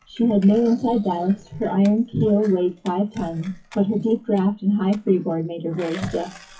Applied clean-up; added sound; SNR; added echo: classical method WPE with log-MMSE.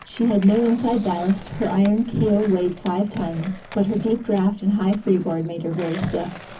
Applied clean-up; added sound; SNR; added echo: none; Skateboard; 19 dB; reverberation time 0.3 s.